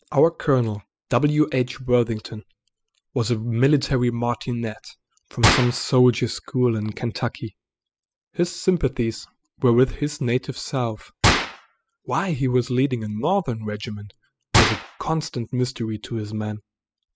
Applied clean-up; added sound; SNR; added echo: classical method spectral subtraction.